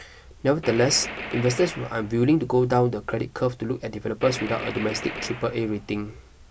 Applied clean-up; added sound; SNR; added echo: none; Gunshot, gunfire; 11 dB; none.